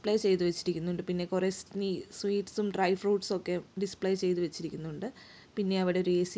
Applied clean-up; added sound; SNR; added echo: none; none; none; none.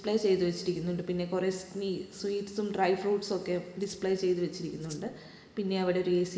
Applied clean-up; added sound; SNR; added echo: none; Rattle (instrument); 19 dB; reverberation time 1.7 s.